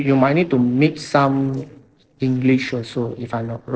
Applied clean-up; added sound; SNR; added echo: neural separator model SepFormer DNS4.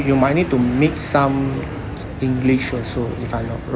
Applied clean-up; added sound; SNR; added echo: none; none; none; none.